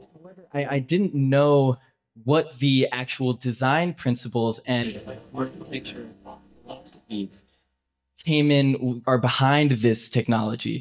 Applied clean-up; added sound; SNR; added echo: neural mask model DeepFilterNet 3.